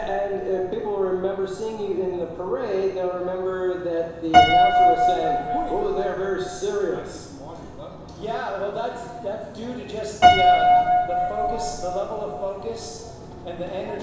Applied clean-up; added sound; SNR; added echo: none; Piano; -4 dB; reverberation time 1.0 s.